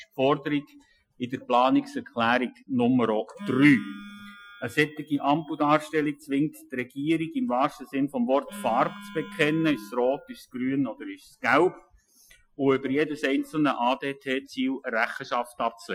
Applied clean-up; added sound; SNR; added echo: classical method Wiener filter.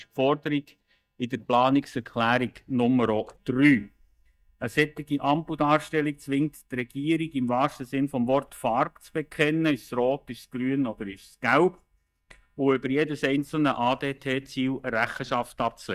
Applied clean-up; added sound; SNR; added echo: neural mask model DeepFilterNet 3.